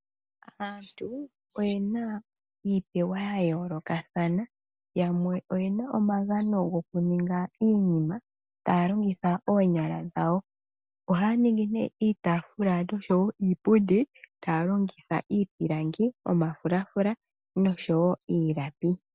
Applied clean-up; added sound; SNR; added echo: none; none; none; none.